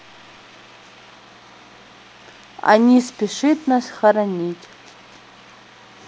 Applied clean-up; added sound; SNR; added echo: none; none; none; none.